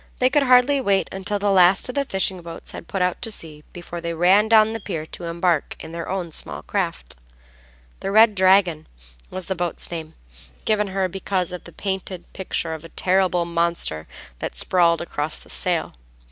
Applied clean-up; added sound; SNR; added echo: none; none; none; none.